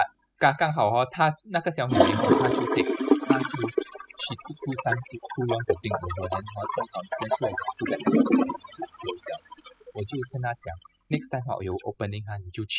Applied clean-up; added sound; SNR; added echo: classical method spectral subtraction.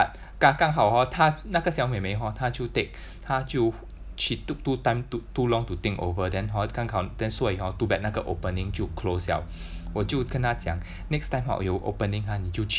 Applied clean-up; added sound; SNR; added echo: none; none; none; none.